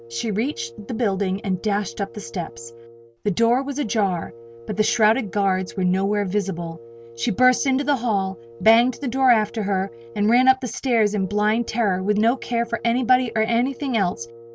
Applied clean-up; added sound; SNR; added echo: none; Wind instrument, woodwind instrument; 20 dB; none.